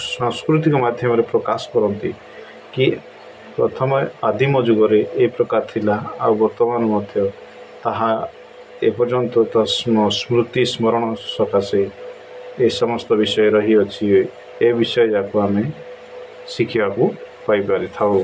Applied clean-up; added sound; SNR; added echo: none; none; none; none.